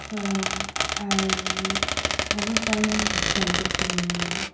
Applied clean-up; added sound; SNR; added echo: none; Squeak; -3 dB; reverberation time 0.6 s.